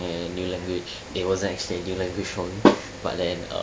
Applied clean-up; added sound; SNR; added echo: none; none; none; none.